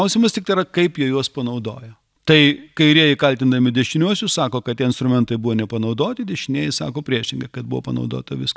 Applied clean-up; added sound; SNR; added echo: none; none; none; none.